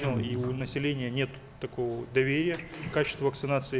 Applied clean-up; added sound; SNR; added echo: neural mask model Resemble Enhance denoiser.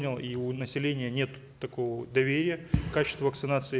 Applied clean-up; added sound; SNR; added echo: none; none; none; none.